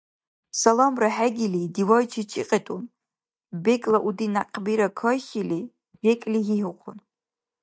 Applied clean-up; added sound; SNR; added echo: neural mask model DeepFilterNet 3.